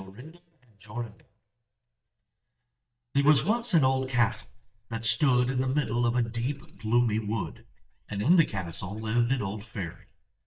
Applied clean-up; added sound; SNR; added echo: neural mask model DeepFilterNet 3.